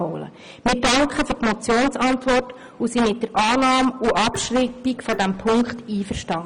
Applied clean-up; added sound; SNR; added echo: none; Tap; 18 dB; none.